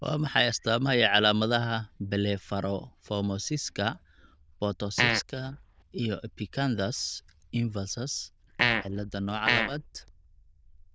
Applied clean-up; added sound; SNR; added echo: neural diffusion model UNIVERSE++.